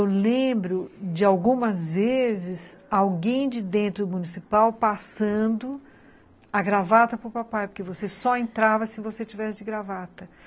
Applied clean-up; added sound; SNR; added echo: none; none; none; none.